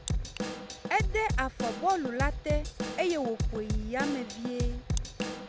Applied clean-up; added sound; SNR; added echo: none; Drum / Drum kit; 1 dB; none.